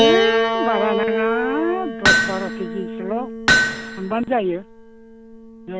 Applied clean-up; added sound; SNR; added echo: none; Piano + Hammer; -4 dB; none.